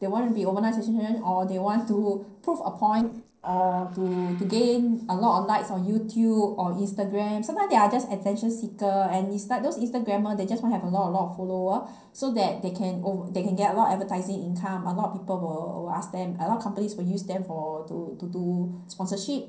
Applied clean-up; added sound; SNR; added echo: neural separator model SepFormer DNS4.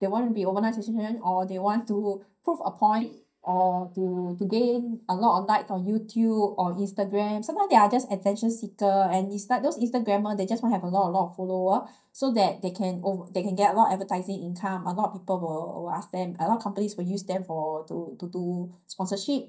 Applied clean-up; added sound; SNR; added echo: neural mask model DeepFilterNet 3.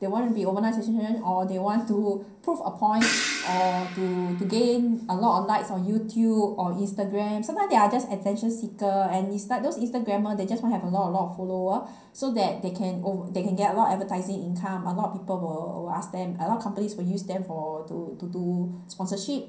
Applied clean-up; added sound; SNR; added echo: none; Crash cymbal; 6 dB; reverberation time 0.6 s.